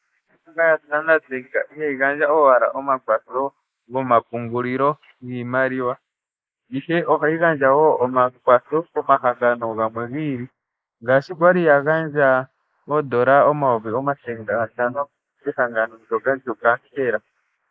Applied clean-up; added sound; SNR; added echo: neural mask model Resemble Enhance denoiser.